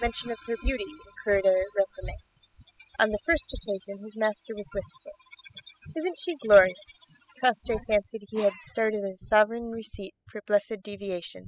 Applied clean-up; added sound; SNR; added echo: classical method spectral subtraction.